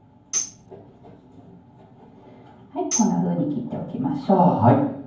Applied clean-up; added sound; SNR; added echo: none; Tambourine; 10 dB; reverberation time 0.9 s.